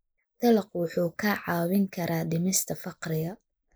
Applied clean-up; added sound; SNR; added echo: neural mask model Resemble Enhance denoiser.